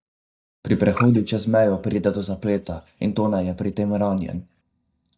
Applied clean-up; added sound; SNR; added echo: neural mask model DeepFilterNet 3.